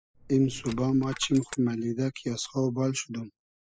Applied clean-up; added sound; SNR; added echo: classical method spectral subtraction.